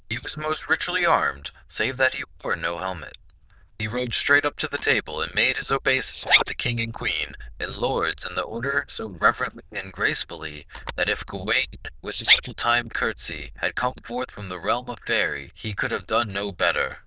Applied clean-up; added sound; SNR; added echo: neural diffusion model UNIVERSE++.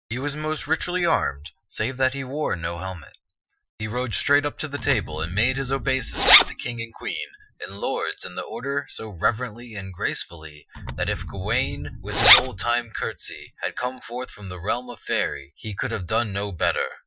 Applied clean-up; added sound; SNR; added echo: classical method Wiener filter.